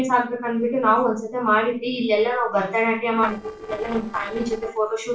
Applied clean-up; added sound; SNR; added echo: neural separator model SepFormer DNS4.